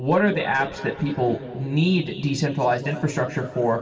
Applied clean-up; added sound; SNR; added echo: none; none; none; reverberation time 2.8 s.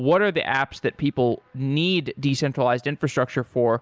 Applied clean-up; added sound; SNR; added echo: none; none; none; none.